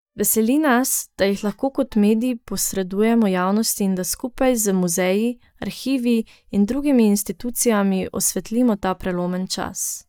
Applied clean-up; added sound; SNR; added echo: neural mask model DeepFilterNet 3.